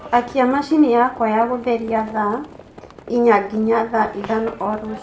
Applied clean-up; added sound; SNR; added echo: none; Livestock, farm animals, working animals; 19 dB; reverberation time 0.4 s.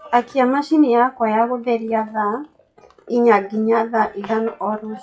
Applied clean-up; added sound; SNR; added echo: classical method WPE with log-MMSE.